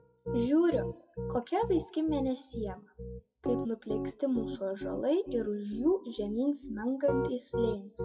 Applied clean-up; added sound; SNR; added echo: classical method WPE with log-MMSE.